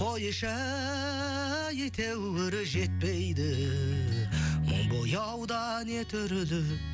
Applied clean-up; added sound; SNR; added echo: none; none; none; none.